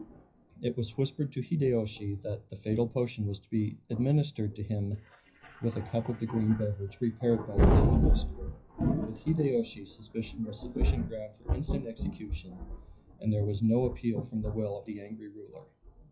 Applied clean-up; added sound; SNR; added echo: classical method WPE with log-MMSE.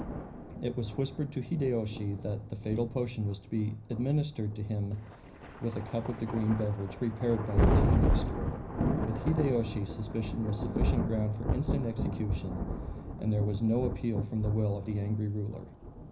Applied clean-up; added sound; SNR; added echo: none; Thunder; 1 dB; reverberation time 0.5 s.